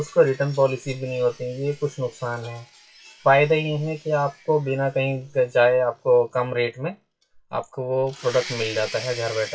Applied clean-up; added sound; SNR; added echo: classical method WPE with log-MMSE.